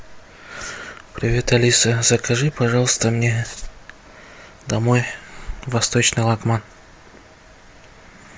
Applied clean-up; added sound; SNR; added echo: none; none; none; none.